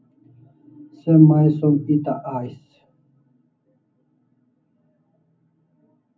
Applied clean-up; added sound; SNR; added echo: none; none; none; reverberation time 0.4 s.